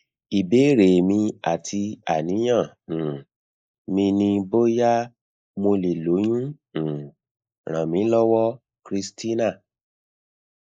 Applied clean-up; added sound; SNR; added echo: neural mask model Resemble Enhance denoiser.